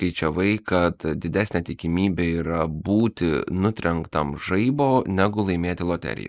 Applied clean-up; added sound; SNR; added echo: neural mask model Resemble Enhance denoiser.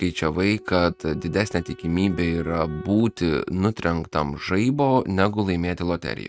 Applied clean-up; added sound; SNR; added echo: neural mask model RNNoise.